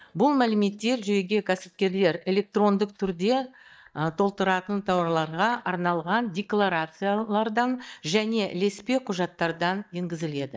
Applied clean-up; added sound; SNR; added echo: neural mask model DeepFilterNet 3.